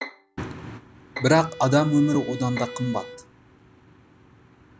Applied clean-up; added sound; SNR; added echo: none; Bowed string instrument + Bowed string instrument; 13 dB; none.